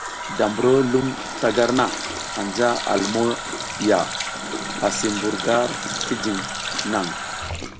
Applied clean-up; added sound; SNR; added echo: none; Water tap, faucet; 6 dB; none.